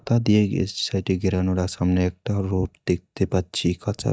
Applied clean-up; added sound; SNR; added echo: neural mask model DeepFilterNet 3.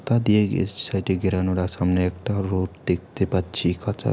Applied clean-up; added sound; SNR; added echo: none; none; none; none.